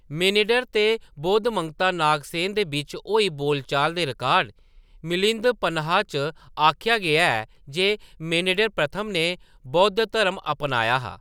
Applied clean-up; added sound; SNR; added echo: none; none; none; none.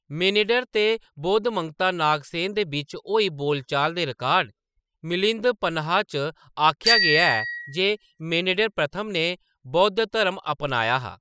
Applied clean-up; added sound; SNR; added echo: classical method spectral subtraction.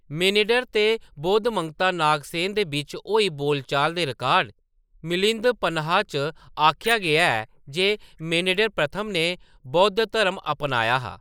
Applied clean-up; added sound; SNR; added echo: neural mask model Resemble Enhance denoiser.